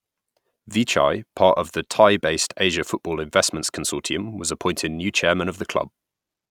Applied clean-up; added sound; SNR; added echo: none; none; none; none.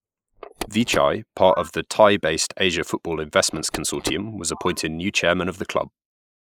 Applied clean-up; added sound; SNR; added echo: neural mask model Resemble Enhance denoiser.